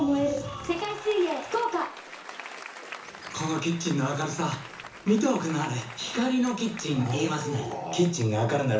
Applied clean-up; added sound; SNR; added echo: none; Applause; 16 dB; reverberation time 0.7 s.